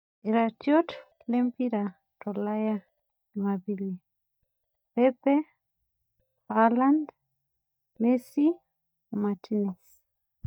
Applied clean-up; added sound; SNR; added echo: neural mask model DeepFilterNet 3.